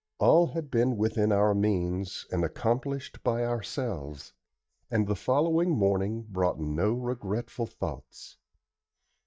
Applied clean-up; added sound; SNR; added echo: neural mask model DeepFilterNet 3.